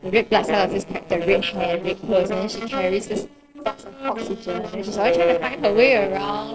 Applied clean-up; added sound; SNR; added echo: neural separator model SepFormer DNS4.